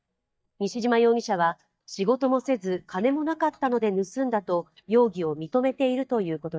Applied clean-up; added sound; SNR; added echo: neural mask model DeepFilterNet 3.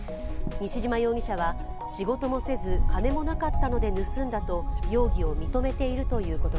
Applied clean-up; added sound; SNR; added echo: none; Wind / Bird; -3 dB; none.